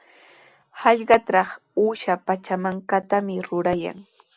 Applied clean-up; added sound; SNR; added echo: none; none; none; none.